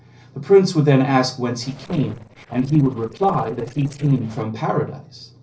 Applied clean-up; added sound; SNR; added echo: neural separator model SepFormer DNS4.